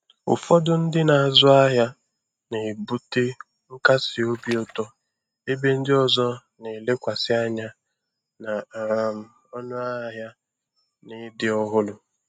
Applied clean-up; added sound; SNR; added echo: neural mask model RNNoise.